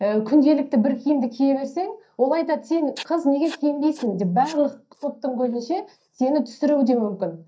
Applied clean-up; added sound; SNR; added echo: neural mask model DeepFilterNet 3.